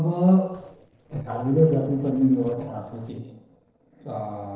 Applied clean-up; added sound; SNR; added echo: neural separator model SepFormer DNS4.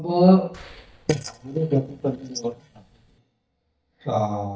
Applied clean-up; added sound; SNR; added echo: neural mask model DeepFilterNet 3.